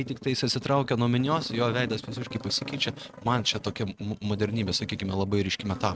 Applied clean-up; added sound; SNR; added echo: neural mask model RNNoise.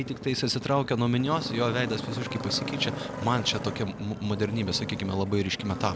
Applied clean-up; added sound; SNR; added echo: none; Motorcycle; 8 dB; none.